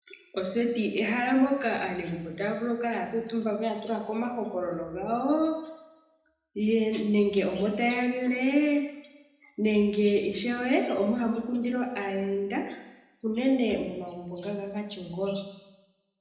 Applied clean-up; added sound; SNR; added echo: none; none; none; reverberation time 0.9 s.